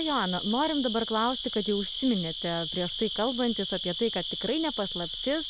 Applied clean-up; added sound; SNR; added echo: none; Cricket; 5 dB; none.